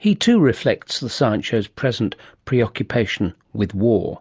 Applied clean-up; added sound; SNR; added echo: none; none; none; none.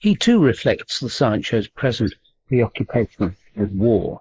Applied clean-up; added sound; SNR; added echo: neural mask model Resemble Enhance denoiser.